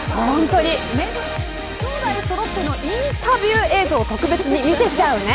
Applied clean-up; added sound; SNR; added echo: none; none; none; none.